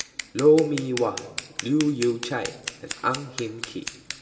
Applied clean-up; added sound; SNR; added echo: none; Scissors; 12 dB; reverberation time 2.8 s.